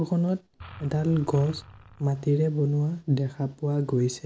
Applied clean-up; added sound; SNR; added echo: none; Engine; 20 dB; none.